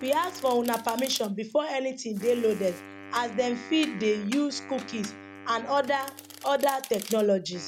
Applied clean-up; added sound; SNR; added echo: none; Wind instrument, woodwind instrument + Domestic sounds, home sounds; 15 dB; none.